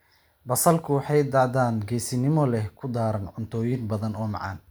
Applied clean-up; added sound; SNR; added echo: none; none; none; none.